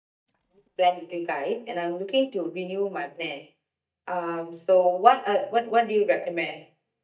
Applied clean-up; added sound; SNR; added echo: neural mask model DeepFilterNet 3.